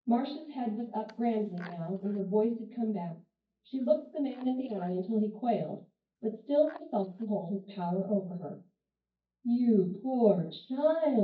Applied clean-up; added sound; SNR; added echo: neural mask model DeepFilterNet 3.